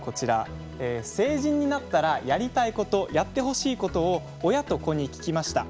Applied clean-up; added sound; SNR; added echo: none; none; none; none.